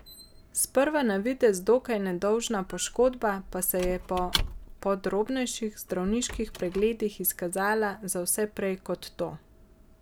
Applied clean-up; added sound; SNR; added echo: none; Squeak / Wood; 14 dB; none.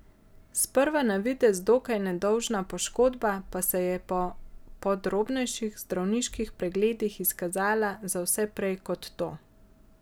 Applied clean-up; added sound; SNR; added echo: none; none; none; none.